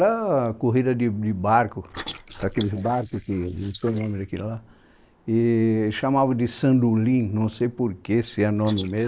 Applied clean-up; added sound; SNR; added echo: neural mask model Resemble Enhance denoiser.